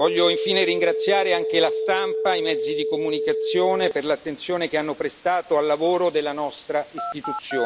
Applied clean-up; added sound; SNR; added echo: none; Telephone; 4 dB; none.